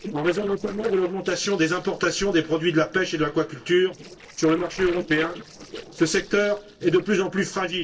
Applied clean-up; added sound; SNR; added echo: neural separator model SepFormer DNS4.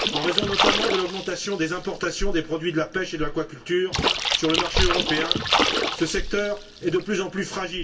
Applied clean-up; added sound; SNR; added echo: none; Splash, splatter; 1 dB; reverberation time 0.2 s.